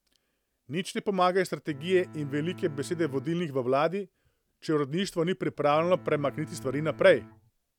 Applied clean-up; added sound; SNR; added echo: none; Bowed string instrument; 17 dB; none.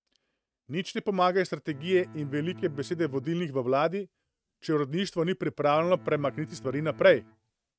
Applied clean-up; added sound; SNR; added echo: neural mask model RNNoise.